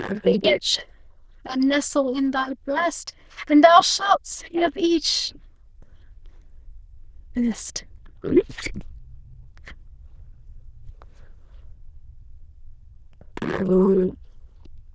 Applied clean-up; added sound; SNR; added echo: neural diffusion model UNIVERSE++.